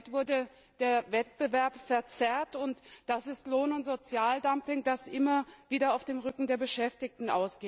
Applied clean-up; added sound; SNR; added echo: none; none; none; none.